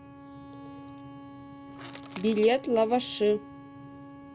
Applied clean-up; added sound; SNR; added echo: none; Crushing / Wood + Bowed string instrument; 15 dB; none.